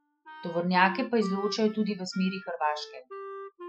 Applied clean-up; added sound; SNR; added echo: classical method spectral subtraction.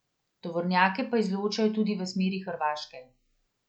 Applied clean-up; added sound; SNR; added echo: none; none; none; none.